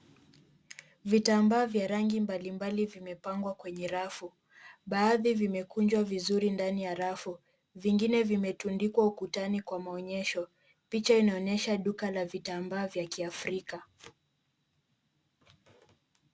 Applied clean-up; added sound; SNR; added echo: none; none; none; none.